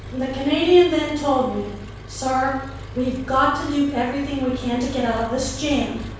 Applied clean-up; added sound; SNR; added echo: none; Engine; 13 dB; reverberation time 0.7 s.